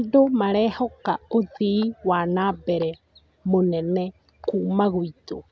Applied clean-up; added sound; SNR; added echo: none; none; none; none.